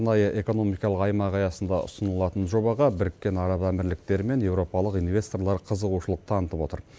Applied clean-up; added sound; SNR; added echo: none; none; none; none.